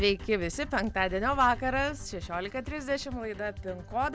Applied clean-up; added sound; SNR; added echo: none; Wind; 15 dB; none.